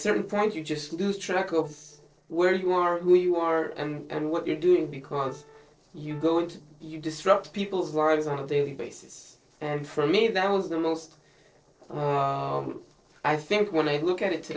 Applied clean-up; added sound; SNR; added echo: neural separator model SepFormer DNS4.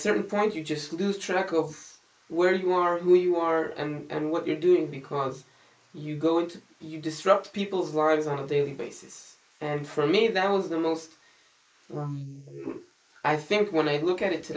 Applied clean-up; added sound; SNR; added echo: neural mask model Resemble Enhance denoiser.